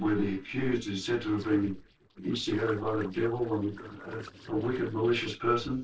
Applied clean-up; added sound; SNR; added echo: neural separator model SepFormer DNS4.